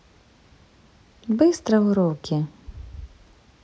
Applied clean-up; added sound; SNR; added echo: none; none; none; none.